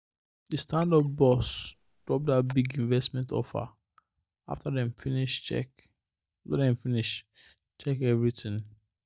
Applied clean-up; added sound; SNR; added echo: neural mask model DeepFilterNet 3.